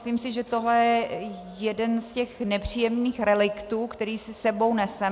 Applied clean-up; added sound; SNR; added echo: none; none; none; none.